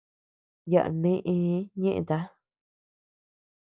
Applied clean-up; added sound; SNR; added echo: none; none; none; none.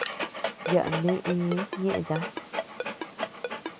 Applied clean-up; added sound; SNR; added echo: none; Ringtone + Dog; 3 dB; none.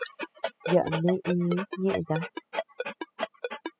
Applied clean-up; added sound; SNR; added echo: classical method spectral subtraction.